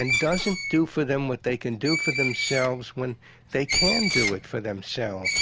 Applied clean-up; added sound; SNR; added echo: none; Screech; 2 dB; none.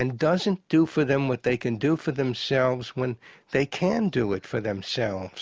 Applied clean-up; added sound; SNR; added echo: none; none; none; none.